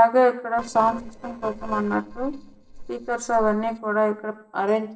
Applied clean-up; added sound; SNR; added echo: neural separator model SepFormer DNS4.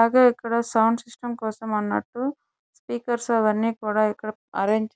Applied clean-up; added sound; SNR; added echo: none; none; none; none.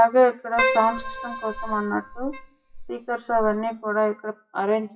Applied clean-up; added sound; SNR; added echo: classical method WPE with log-MMSE.